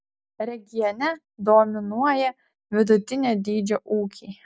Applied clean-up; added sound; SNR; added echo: none; none; none; none.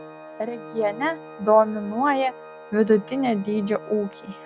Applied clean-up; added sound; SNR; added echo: none; Organ; 17 dB; none.